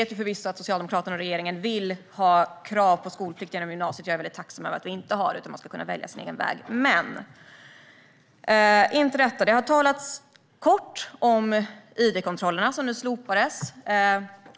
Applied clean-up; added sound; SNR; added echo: none; none; none; none.